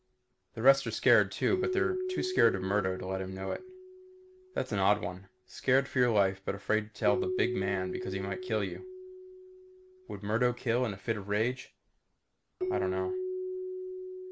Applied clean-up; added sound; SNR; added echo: none; Keyboard (musical); 6 dB; none.